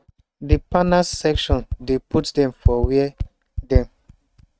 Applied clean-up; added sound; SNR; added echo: neural mask model RNNoise.